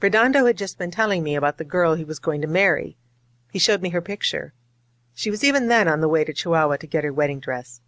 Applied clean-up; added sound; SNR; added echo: none; none; none; none.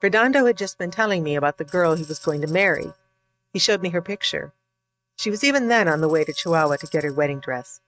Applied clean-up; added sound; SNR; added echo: neural mask model RNNoise.